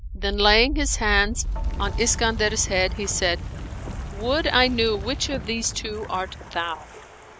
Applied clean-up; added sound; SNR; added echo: none; Wind; 6 dB; none.